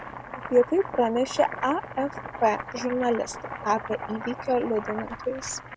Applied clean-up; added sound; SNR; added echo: none; Domestic sounds, home sounds; 11 dB; none.